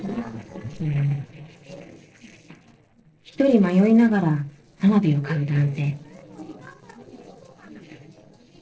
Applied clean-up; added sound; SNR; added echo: neural separator model SepFormer DNS4.